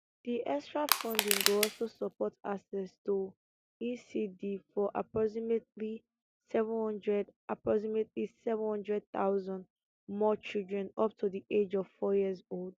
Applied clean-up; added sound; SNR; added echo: none; Crushing; -2 dB; none.